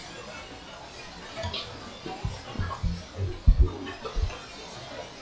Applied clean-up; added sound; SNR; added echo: classical method log-MMSE.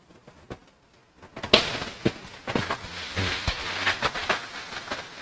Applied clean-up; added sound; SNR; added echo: neural mask model RNNoise.